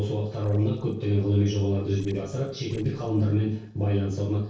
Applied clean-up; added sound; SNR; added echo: neural separator model SepFormer DNS4.